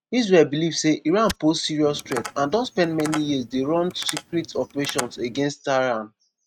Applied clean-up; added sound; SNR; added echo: neural mask model RNNoise.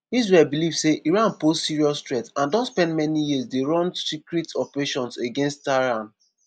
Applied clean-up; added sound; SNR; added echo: none; none; none; none.